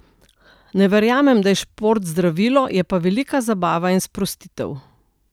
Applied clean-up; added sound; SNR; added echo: none; none; none; none.